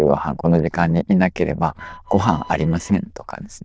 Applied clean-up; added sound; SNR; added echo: neural diffusion model UNIVERSE++.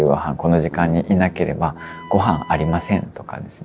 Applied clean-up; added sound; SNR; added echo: none; Wind instrument, woodwind instrument + Bass guitar; 18 dB; none.